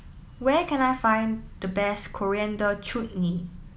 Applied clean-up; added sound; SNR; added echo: none; none; none; none.